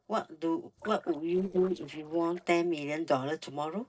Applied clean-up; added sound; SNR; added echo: neural separator model SepFormer DNS4.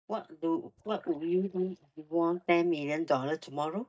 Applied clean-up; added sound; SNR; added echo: neural mask model DeepFilterNet 3.